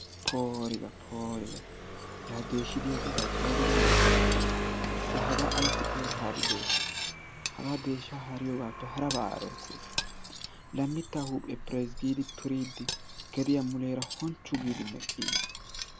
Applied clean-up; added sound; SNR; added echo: none; Engine + Cutlery, silverware; -3 dB; none.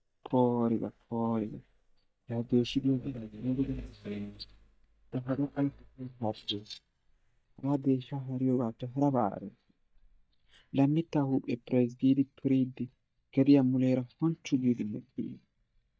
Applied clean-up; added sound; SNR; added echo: neural mask model DeepFilterNet 3.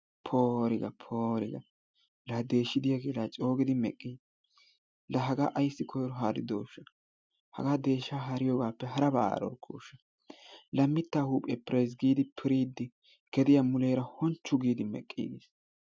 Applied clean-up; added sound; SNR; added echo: none; none; none; none.